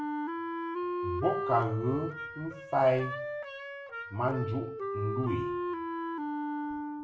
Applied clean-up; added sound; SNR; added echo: none; Wind instrument, woodwind instrument; 2 dB; reverberation time 0.4 s.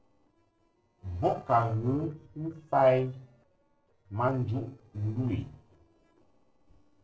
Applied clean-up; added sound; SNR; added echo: neural separator model SepFormer DNS4.